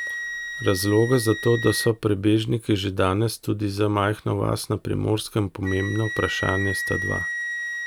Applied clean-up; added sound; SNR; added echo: none; Wind instrument, woodwind instrument; 9 dB; none.